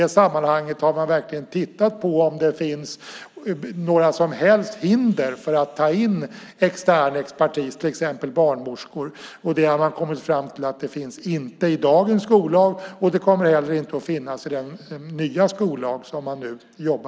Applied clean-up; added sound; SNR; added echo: none; none; none; none.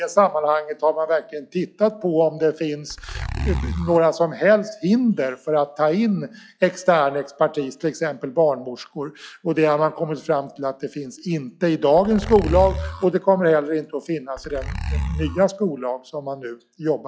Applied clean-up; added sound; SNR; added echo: classical method log-MMSE.